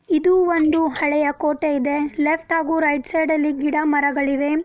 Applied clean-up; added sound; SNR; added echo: neural mask model Resemble Enhance denoiser.